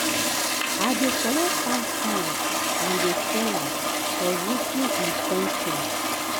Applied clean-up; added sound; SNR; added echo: none; Toilet flush; -5 dB; none.